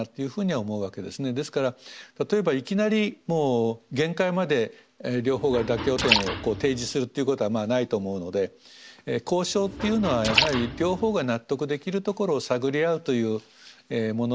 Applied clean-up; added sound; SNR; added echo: none; Liquid; 3 dB; none.